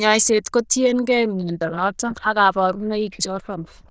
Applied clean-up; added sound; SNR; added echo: neural diffusion model UNIVERSE++.